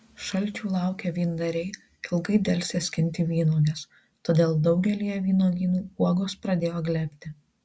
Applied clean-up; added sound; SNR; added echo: none; none; none; none.